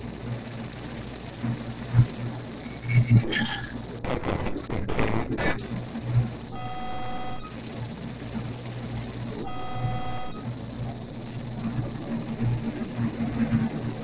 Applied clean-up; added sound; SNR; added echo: neural separator model SepFormer DNS4.